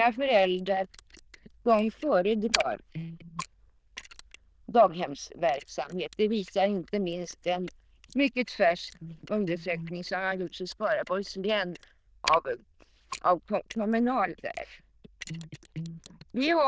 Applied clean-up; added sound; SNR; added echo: neural diffusion model UNIVERSE++.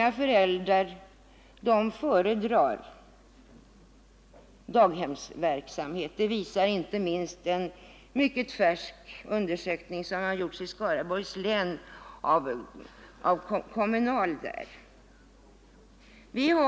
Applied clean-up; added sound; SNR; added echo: none; none; none; none.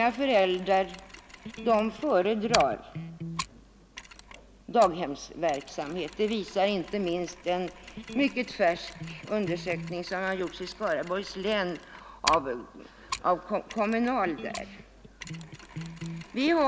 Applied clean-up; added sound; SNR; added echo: none; Mechanisms + Electric guitar; 12 dB; none.